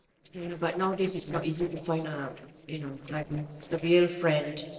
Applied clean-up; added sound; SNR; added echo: neural separator model SepFormer DNS4.